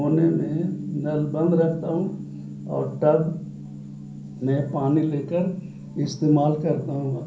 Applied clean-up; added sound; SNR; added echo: none; Gong; 11 dB; reverberation time 0.6 s.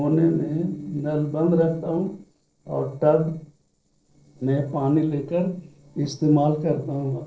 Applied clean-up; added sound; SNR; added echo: neural separator model SepFormer DNS4.